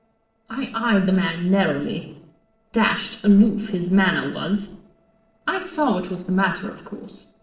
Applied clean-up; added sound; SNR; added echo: neural separator model SepFormer DNS4.